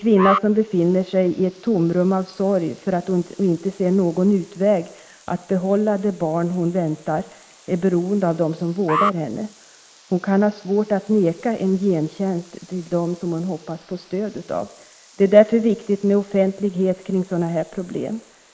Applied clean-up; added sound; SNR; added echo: neural mask model Resemble Enhance denoiser.